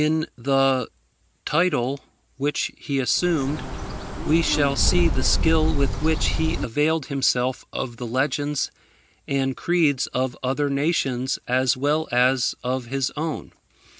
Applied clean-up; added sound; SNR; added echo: none; Bird; -1 dB; none.